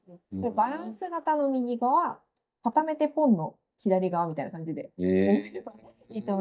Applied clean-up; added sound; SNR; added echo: neural mask model DeepFilterNet 3.